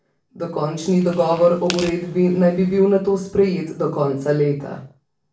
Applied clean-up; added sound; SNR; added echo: none; Tearing; 16 dB; reverberation time 0.4 s.